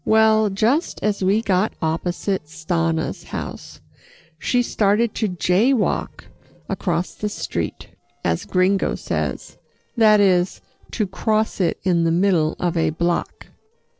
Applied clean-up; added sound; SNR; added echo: neural separator model SepFormer DNS4.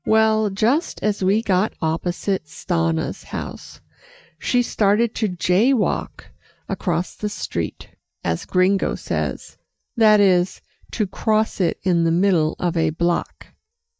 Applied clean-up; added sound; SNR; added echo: neural mask model DeepFilterNet 3.